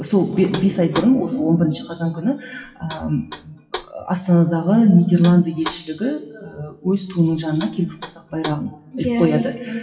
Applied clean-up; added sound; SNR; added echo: classical method WPE with log-MMSE.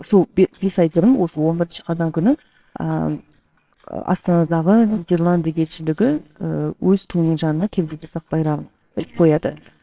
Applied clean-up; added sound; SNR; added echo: neural separator model SepFormer WHAMR!.